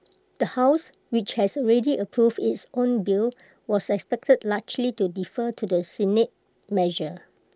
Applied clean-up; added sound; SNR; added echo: none; none; none; none.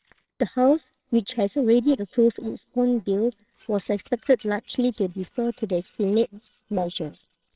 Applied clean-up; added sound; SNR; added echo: neural separator model SepFormer WHAMR!.